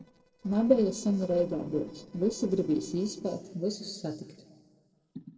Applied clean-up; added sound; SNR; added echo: neural separator model SepFormer DNS4.